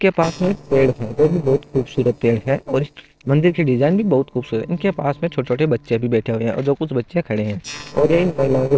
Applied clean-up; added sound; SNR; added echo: neural separator model SepFormer DNS4.